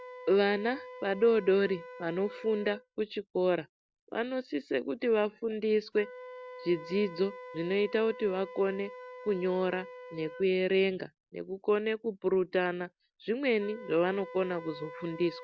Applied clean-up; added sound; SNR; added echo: none; Wind instrument, woodwind instrument; 17 dB; none.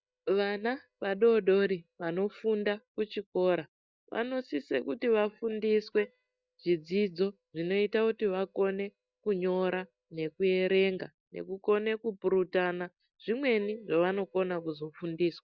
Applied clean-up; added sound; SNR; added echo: neural mask model DeepFilterNet 3.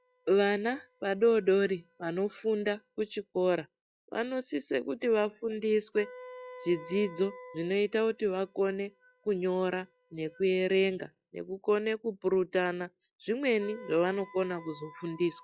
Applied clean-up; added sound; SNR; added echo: classical method log-MMSE.